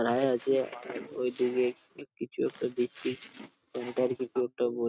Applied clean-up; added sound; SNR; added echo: neural mask model RNNoise.